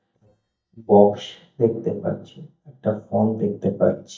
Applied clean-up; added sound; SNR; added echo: neural mask model DeepFilterNet 3.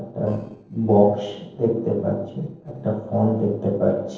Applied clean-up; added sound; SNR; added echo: neural separator model SepFormer DNS4.